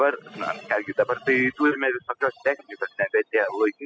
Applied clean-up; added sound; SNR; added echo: classical method spectral subtraction.